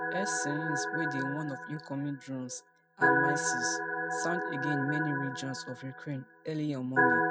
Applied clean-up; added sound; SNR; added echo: none; Organ; -4 dB; none.